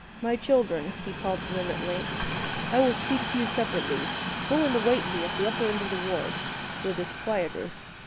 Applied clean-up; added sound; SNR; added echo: none; Train; 4 dB; none.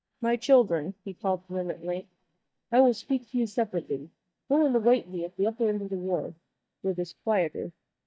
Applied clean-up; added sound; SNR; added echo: neural mask model DeepFilterNet 3.